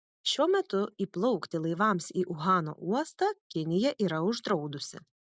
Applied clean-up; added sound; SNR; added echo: none; none; none; none.